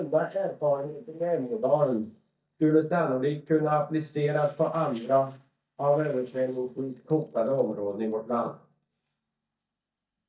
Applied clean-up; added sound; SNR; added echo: neural mask model DeepFilterNet 3.